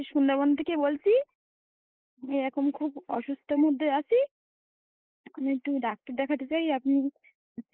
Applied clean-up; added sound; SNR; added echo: neural mask model Resemble Enhance denoiser.